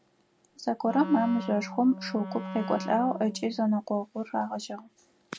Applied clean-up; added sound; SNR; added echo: none; Wind instrument, woodwind instrument; 10 dB; none.